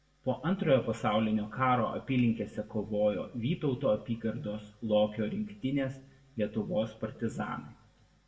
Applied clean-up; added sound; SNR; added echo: none; none; none; reverberation time 0.6 s.